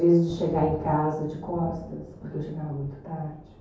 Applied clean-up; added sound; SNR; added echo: none; Thunder; 15 dB; reverberation time 2.4 s.